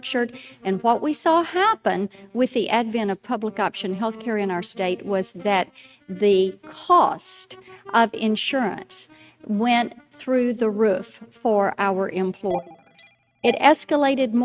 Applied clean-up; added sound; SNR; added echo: neural mask model RNNoise.